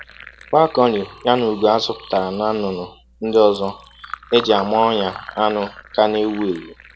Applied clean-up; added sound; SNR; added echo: none; Fill (with liquid); 19 dB; none.